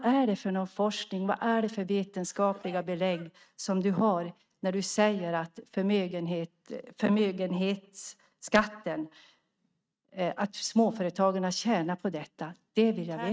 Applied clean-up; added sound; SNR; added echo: neural mask model RNNoise.